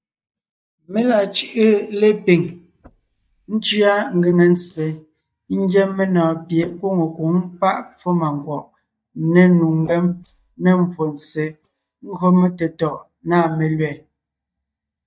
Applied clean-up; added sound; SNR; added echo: neural mask model DeepFilterNet 3.